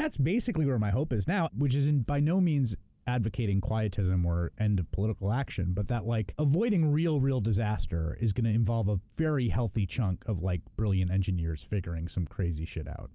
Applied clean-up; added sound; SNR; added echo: none; none; none; none.